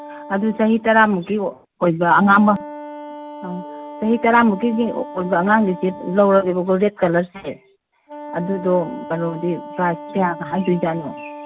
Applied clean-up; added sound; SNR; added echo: none; Wind instrument, woodwind instrument; 15 dB; none.